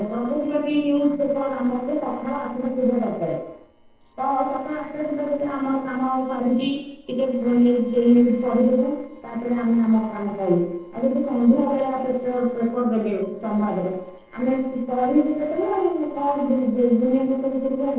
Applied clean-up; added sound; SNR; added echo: neural separator model SepFormer DNS4.